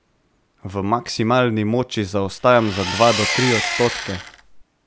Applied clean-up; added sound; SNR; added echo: none; Engine; 5 dB; none.